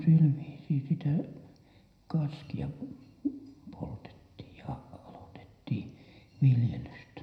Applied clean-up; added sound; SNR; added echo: none; none; none; reverberation time 0.8 s.